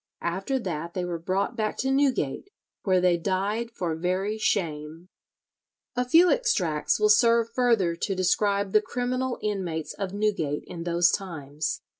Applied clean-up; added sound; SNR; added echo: none; none; none; none.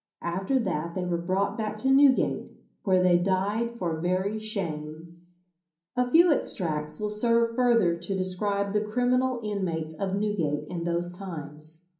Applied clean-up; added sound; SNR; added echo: none; none; none; reverberation time 0.6 s.